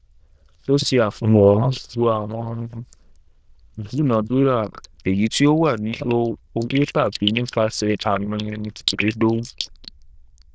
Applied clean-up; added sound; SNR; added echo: neural diffusion model UNIVERSE++.